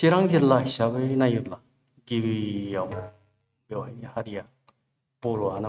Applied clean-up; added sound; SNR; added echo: neural mask model RNNoise.